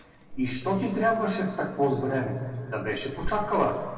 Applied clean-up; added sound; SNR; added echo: none; Drawer open or close; 12 dB; reverberation time 2.1 s.